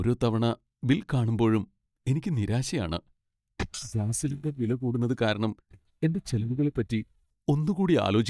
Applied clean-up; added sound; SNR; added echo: neural mask model DeepFilterNet 3.